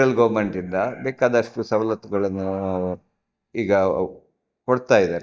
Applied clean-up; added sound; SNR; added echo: neural mask model DeepFilterNet 3.